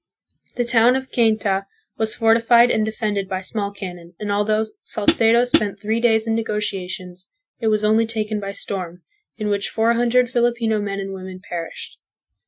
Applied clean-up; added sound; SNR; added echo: classical method Wiener filter.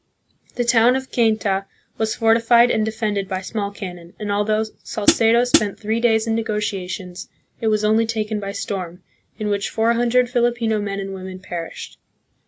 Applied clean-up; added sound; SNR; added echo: none; Hi-hat; -2 dB; none.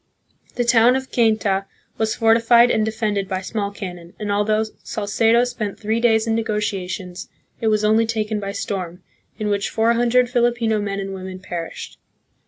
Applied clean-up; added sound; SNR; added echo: none; none; none; none.